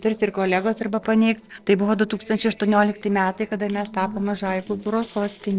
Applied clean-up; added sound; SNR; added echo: neural separator model SepFormer DNS4.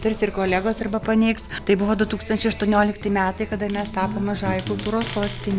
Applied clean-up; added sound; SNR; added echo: none; Guitar; 14 dB; none.